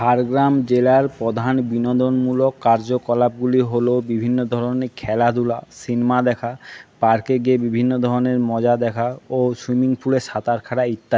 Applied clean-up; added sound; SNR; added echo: none; none; none; none.